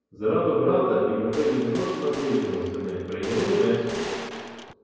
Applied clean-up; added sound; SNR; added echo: none; Gunshot, gunfire; 13 dB; reverberation time 2.2 s.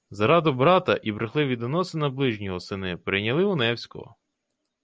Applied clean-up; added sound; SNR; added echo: none; none; none; none.